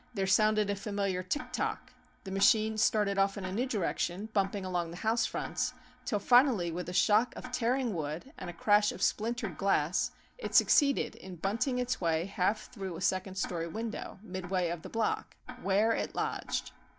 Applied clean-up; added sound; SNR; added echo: none; Tick-tock; 19 dB; none.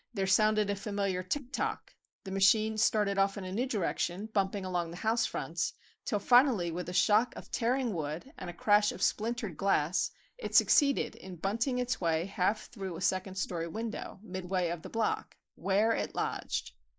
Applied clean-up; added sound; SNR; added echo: neural mask model Resemble Enhance denoiser.